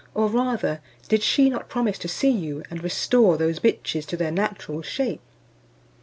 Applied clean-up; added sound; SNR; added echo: none; none; none; none.